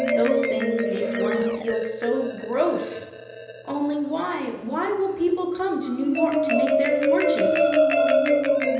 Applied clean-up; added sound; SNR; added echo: none; Marimba, xylophone; -3 dB; reverberation time 0.9 s.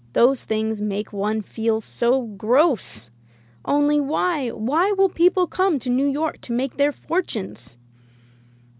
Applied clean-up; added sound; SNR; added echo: none; none; none; none.